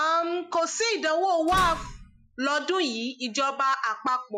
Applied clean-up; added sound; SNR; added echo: classical method Wiener filter.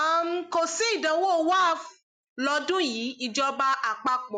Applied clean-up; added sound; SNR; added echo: none; none; none; none.